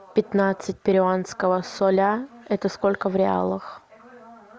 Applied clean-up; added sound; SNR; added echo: none; none; none; none.